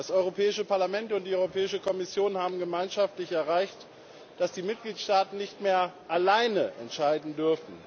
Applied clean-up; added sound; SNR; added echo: none; none; none; none.